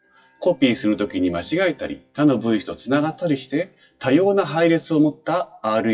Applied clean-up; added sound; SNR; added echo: classical method WPE with log-MMSE.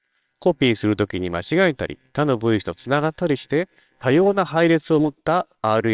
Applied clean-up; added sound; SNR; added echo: neural separator model SepFormer WHAMR!.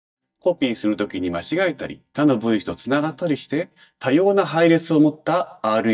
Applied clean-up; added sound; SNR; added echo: neural mask model DeepFilterNet 3.